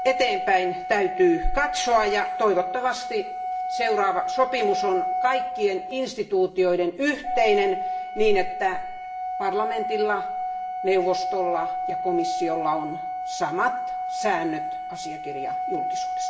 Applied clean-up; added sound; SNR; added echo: none; Organ; 3 dB; reverberation time 1.4 s.